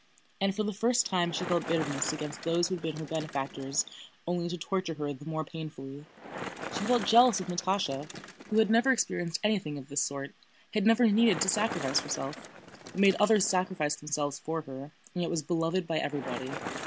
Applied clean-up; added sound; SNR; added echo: none; Bicycle; 13 dB; none.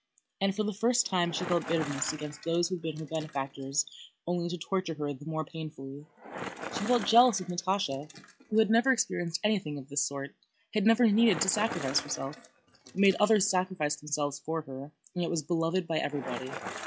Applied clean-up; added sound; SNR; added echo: classical method log-MMSE.